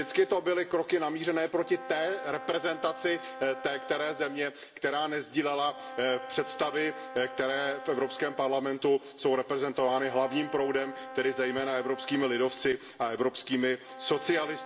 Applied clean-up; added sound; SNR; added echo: none; Brass instrument; 14 dB; reverberation time 0.7 s.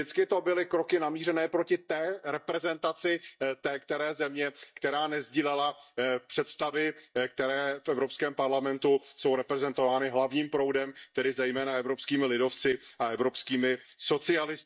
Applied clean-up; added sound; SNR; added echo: neural mask model DeepFilterNet 3.